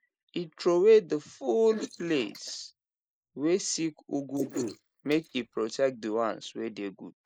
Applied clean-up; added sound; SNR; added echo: neural mask model Resemble Enhance denoiser.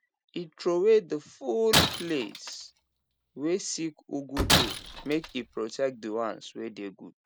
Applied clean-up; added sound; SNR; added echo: none; Slam + Shatter; 1 dB; none.